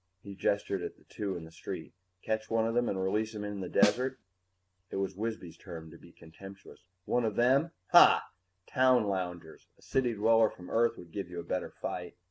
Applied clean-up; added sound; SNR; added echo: none; Snare drum; -1 dB; none.